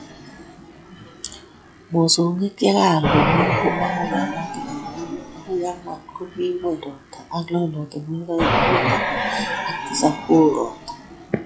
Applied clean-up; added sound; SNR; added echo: classical method log-MMSE.